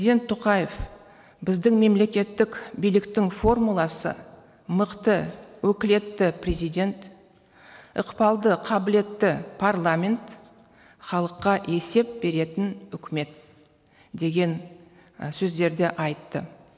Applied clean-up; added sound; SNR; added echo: none; none; none; none.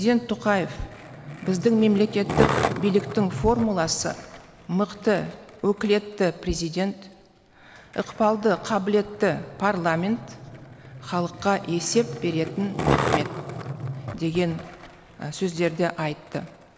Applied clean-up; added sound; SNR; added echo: none; Skateboard; 7 dB; none.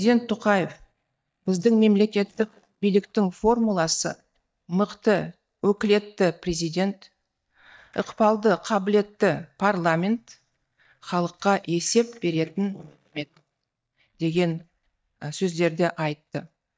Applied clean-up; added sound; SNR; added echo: neural mask model DeepFilterNet 3.